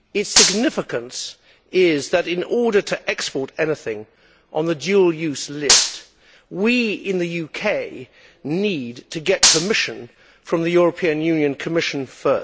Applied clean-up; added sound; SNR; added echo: none; Gunshot, gunfire; -1 dB; none.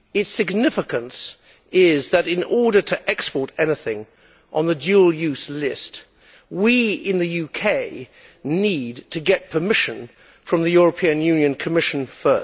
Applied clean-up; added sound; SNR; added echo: none; none; none; none.